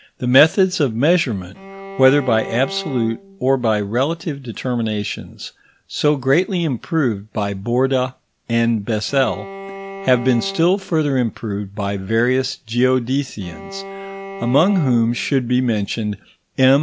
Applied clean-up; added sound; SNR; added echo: none; Bowed string instrument; 14 dB; none.